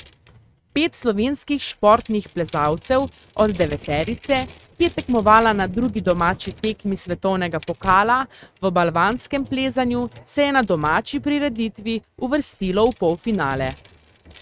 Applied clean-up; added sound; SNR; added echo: neural mask model RNNoise.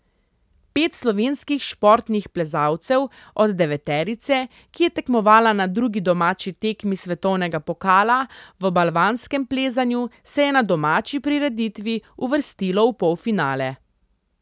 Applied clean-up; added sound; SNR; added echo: none; none; none; none.